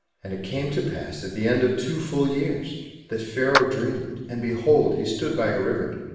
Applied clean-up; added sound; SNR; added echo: none; Clapping; 5 dB; reverberation time 1.1 s.